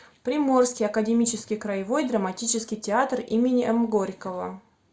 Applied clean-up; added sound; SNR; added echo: none; none; none; none.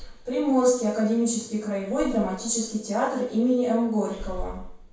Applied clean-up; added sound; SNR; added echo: none; Breathing; 16 dB; reverberation time 0.6 s.